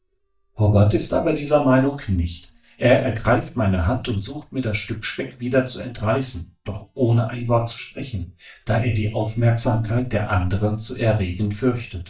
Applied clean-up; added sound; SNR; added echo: neural mask model DeepFilterNet 3.